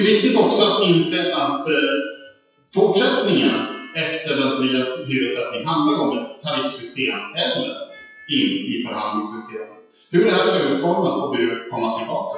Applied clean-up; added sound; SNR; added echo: classical method WPE with log-MMSE.